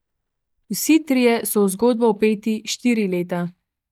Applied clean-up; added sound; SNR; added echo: neural mask model DeepFilterNet 3.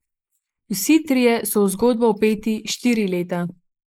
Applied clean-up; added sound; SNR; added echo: neural mask model Resemble Enhance denoiser.